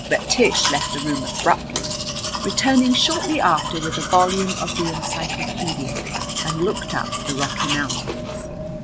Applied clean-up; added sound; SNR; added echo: none; Domestic sounds, home sounds; 3 dB; none.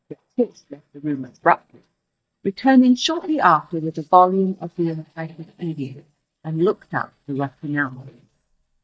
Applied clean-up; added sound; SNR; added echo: neural mask model DeepFilterNet 3.